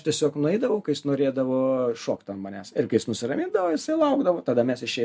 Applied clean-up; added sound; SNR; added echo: none; none; none; none.